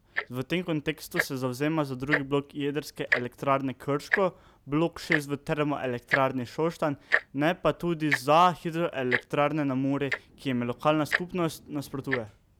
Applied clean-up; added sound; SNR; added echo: none; Tick-tock; 7 dB; none.